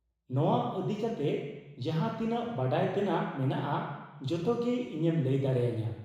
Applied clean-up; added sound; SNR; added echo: none; none; none; reverberation time 1.0 s.